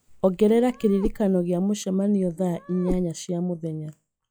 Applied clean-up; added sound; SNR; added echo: classical method log-MMSE.